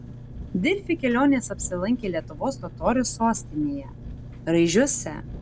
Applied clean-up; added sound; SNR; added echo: none; Engine; 13 dB; none.